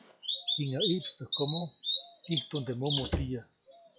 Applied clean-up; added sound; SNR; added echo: classical method log-MMSE.